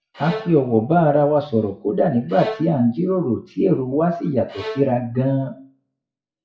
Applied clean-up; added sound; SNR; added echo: classical method WPE with log-MMSE.